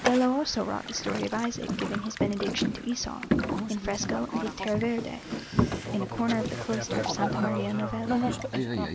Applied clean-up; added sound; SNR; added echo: none; Boat, Water vehicle; 1 dB; none.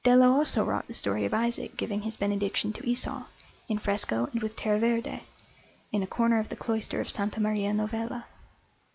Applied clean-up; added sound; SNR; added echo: none; none; none; none.